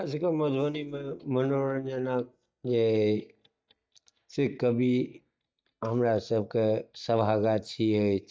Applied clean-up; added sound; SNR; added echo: neural mask model DeepFilterNet 3.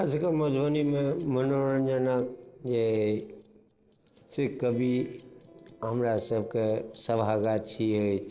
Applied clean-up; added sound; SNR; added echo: neural separator model SepFormer DNS4.